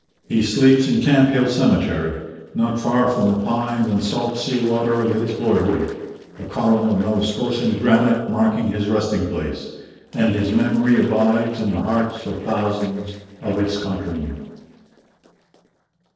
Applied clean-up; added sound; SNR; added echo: neural separator model SepFormer DNS4.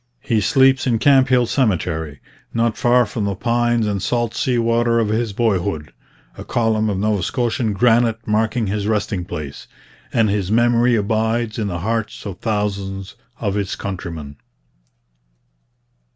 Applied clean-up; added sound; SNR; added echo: none; none; none; none.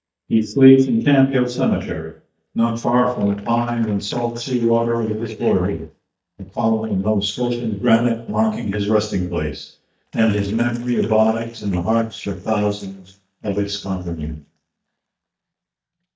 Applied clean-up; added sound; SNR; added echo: neural mask model DeepFilterNet 3.